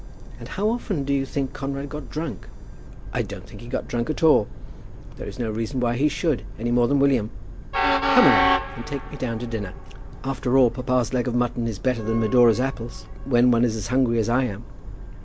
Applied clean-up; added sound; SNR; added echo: none; Train; 6 dB; none.